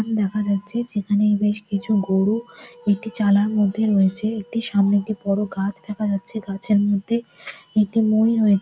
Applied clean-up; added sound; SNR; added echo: none; none; none; none.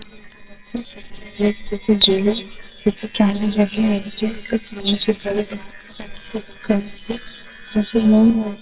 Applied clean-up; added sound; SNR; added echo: neural separator model SepFormer WHAMR!.